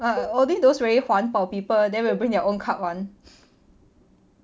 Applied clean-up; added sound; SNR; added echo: none; Cowbell; 15 dB; none.